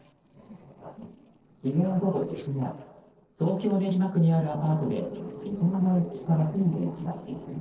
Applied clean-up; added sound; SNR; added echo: neural separator model SepFormer DNS4.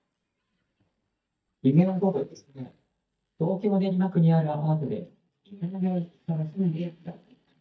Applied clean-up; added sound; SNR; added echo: neural mask model DeepFilterNet 3.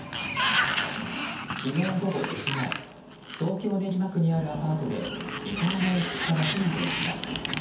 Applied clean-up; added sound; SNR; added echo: none; Sliding door; 3 dB; reverberation time 0.5 s.